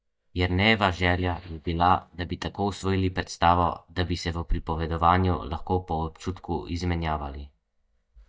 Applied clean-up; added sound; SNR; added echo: neural mask model DeepFilterNet 3.